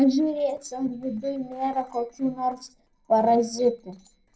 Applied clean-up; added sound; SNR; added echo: neural separator model SepFormer DNS4.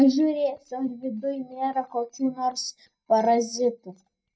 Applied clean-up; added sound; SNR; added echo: neural mask model DeepFilterNet 3.